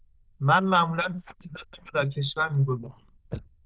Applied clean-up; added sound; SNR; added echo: neural diffusion model UNIVERSE++.